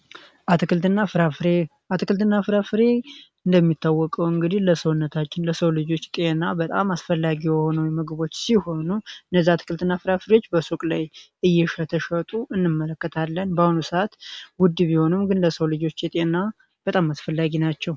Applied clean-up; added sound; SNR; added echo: none; none; none; none.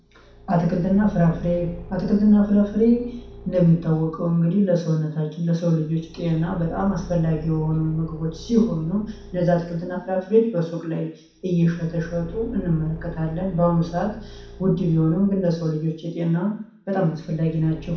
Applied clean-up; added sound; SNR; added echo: none; Engine / Car; 18 dB; reverberation time 0.6 s.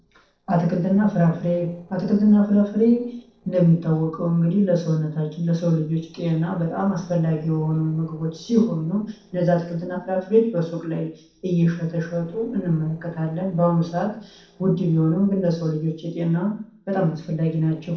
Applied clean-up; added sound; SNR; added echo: neural separator model SepFormer DNS4.